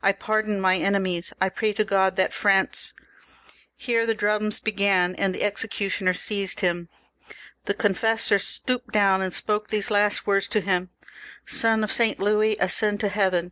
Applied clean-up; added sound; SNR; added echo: none; none; none; none.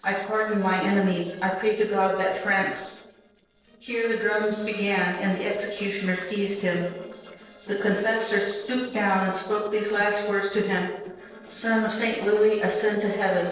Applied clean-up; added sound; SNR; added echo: neural separator model SepFormer DNS4.